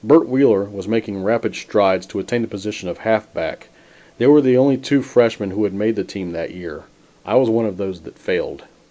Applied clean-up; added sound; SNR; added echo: none; none; none; none.